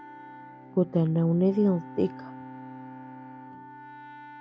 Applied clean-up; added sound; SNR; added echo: none; Wind instrument, woodwind instrument + Bowed string instrument; 15 dB; none.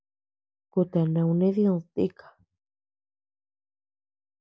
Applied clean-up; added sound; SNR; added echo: none; none; none; none.